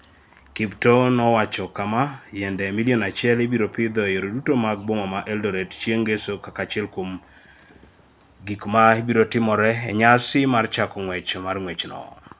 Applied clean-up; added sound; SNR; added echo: none; none; none; none.